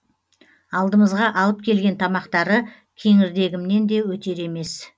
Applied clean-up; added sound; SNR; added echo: none; none; none; none.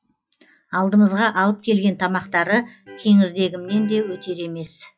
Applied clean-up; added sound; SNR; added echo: classical method log-MMSE.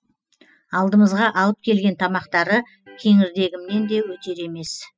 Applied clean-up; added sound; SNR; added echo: classical method spectral subtraction.